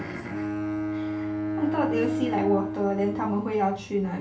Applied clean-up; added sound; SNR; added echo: none; Bowed string instrument; 2 dB; reverberation time 0.3 s.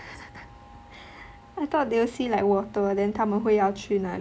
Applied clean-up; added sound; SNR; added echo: none; none; none; none.